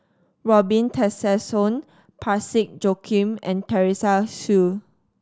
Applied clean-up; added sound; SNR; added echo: none; none; none; none.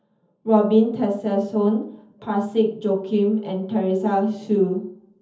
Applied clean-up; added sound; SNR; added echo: none; none; none; reverberation time 0.7 s.